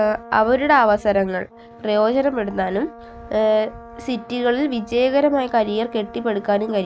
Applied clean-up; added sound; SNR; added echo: none; Brass instrument; 20 dB; none.